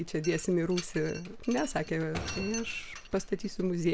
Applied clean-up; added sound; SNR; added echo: none; Mechanisms + Door; 13 dB; none.